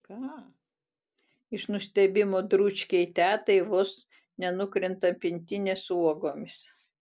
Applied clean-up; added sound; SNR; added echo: none; none; none; none.